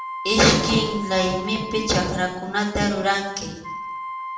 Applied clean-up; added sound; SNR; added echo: none; Wind instrument, woodwind instrument; 11 dB; reverberation time 0.8 s.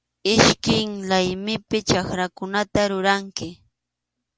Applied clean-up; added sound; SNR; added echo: none; none; none; none.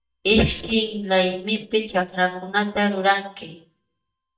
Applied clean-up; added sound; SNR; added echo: neural mask model DeepFilterNet 3.